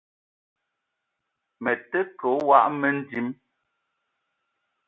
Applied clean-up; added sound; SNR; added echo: none; none; none; none.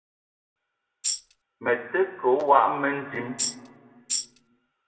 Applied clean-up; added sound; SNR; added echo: none; Tambourine; 2 dB; reverberation time 1.9 s.